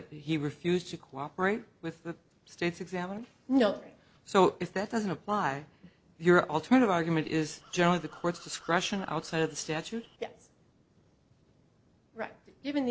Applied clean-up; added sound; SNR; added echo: neural separator model SepFormer DNS4.